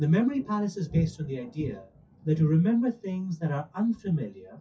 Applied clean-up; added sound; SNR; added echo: classical method WPE with log-MMSE.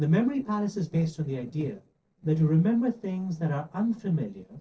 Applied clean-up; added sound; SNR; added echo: neural separator model SepFormer DNS4.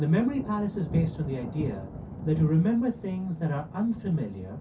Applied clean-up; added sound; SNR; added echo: none; Thunder; 10 dB; reverberation time 0.3 s.